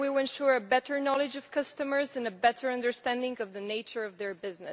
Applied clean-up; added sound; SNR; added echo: none; none; none; none.